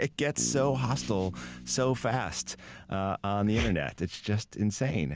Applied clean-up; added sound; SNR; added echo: none; Bass guitar; 14 dB; none.